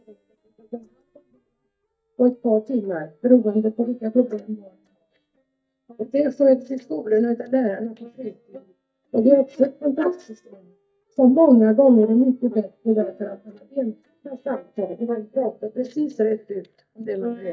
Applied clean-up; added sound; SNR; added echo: neural mask model DeepFilterNet 3.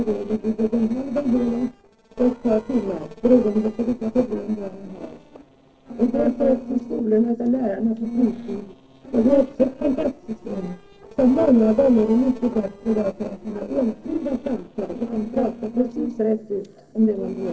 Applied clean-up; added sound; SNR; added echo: neural separator model SepFormer DNS4.